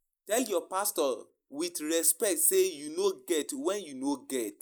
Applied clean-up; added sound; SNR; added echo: neural mask model Resemble Enhance denoiser.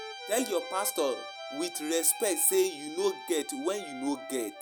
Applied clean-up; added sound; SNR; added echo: none; Wind instrument, woodwind instrument + Guitar; 12 dB; none.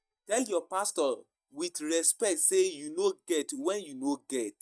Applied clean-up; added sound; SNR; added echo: neural mask model DeepFilterNet 3.